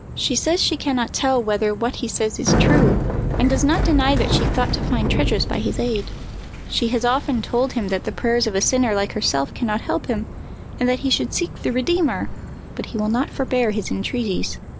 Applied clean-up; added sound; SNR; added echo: none; Bicycle; 3 dB; none.